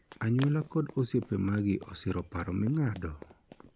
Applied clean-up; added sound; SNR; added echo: none; Run; 19 dB; none.